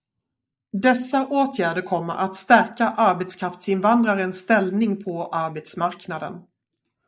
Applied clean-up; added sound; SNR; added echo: neural mask model Resemble Enhance denoiser.